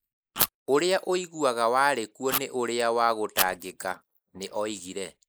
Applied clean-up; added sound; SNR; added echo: neural mask model Resemble Enhance denoiser.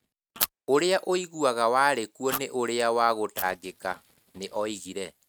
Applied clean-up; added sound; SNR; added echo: neural mask model RNNoise.